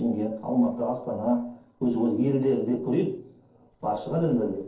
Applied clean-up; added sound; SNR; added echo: neural separator model SepFormer DNS4.